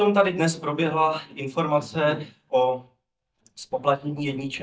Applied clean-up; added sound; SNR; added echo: neural mask model DeepFilterNet 3.